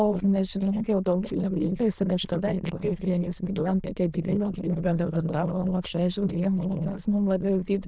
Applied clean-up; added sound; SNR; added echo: neural diffusion model UNIVERSE++.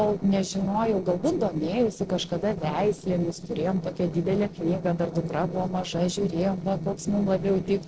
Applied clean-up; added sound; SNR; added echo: neural separator model SepFormer DNS4.